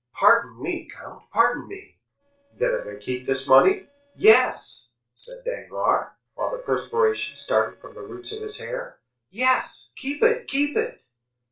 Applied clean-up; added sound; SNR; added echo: neural separator model SepFormer DNS4.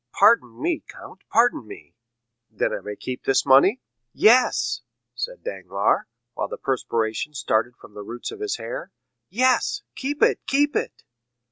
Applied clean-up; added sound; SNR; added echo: none; none; none; none.